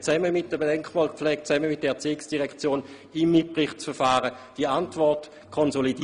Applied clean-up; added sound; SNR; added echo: none; none; none; none.